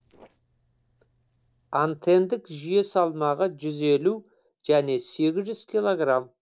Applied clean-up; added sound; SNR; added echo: neural separator model SepFormer DNS4.